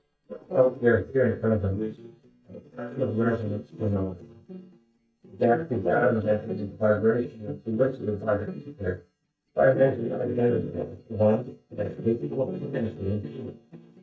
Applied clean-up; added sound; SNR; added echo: neural mask model DeepFilterNet 3.